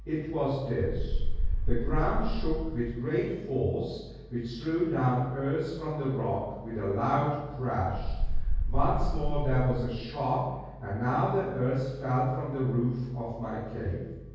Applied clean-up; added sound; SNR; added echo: none; Wind; -3 dB; reverberation time 1.3 s.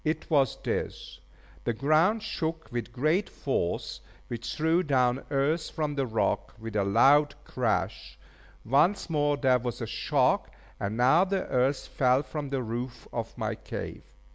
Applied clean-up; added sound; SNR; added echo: none; none; none; none.